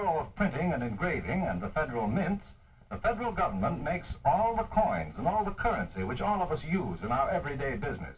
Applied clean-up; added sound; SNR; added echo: none; none; none; reverberation time 0.2 s.